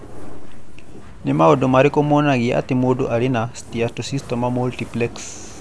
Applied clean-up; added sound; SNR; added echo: none; Fire; 20 dB; none.